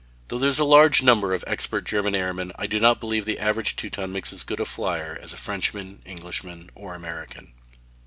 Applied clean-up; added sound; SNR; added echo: none; none; none; none.